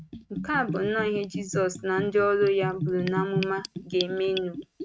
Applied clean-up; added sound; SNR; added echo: neural mask model RNNoise.